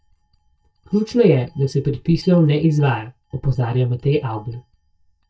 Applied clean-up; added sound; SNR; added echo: neural mask model DeepFilterNet 3.